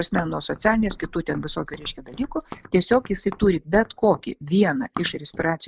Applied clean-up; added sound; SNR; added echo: neural mask model Resemble Enhance denoiser.